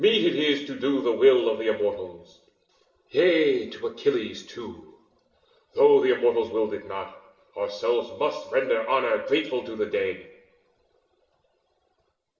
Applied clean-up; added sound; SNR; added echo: none; none; none; reverberation time 0.7 s.